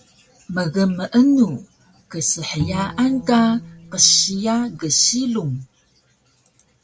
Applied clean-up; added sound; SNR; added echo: none; Bowed string instrument; 13 dB; none.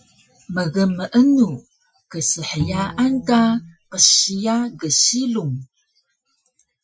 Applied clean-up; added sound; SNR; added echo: classical method Wiener filter.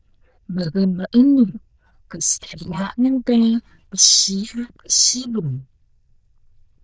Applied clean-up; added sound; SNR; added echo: neural diffusion model UNIVERSE++.